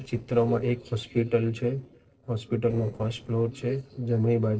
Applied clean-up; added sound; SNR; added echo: neural separator model SepFormer DNS4.